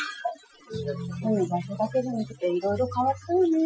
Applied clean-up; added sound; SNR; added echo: classical method Wiener filter.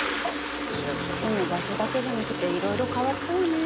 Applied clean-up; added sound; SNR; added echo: none; Toilet flush; 2 dB; none.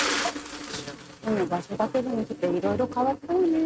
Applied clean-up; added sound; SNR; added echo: neural mask model RNNoise.